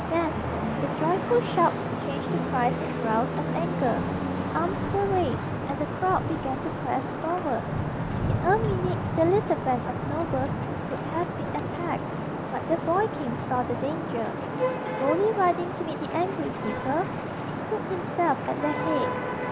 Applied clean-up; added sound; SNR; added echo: none; Traffic noise, roadway noise / Vehicle horn, car horn, honking; 1 dB; none.